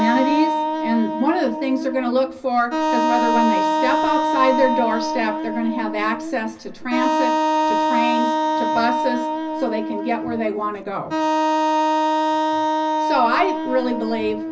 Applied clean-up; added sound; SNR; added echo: none; Wind instrument, woodwind instrument; -2 dB; reverberation time 0.4 s.